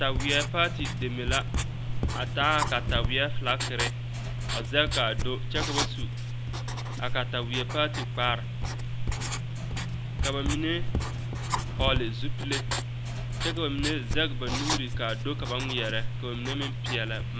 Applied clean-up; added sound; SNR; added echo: none; Writing; -2 dB; none.